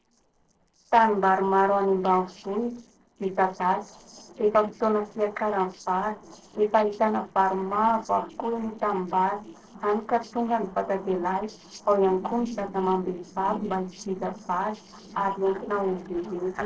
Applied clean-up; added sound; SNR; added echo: neural separator model SepFormer DNS4.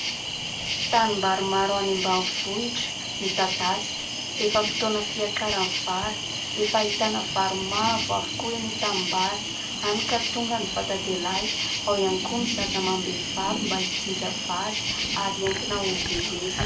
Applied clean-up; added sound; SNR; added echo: none; Cricket; 1 dB; reverberation time 0.3 s.